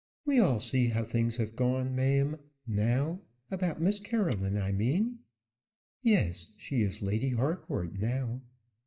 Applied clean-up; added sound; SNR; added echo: neural mask model DeepFilterNet 3.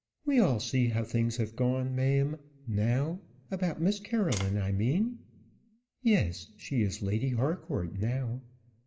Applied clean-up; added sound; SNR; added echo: none; Tap; 11 dB; reverberation time 0.4 s.